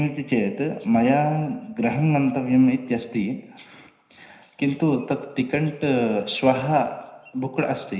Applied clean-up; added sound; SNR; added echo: none; none; none; reverberation time 0.9 s.